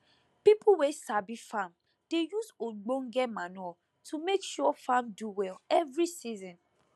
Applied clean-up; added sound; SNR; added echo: none; none; none; none.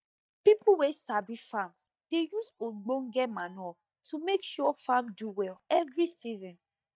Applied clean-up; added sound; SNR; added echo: neural mask model DeepFilterNet 3.